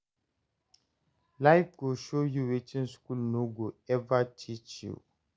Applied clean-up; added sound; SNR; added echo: none; none; none; none.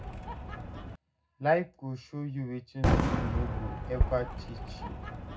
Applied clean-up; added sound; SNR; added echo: none; Fireworks; -3 dB; reverberation time 0.3 s.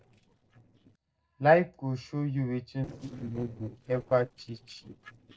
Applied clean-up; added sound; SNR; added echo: neural separator model SepFormer DNS4.